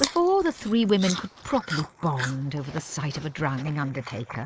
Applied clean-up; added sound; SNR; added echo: neural mask model Resemble Enhance denoiser.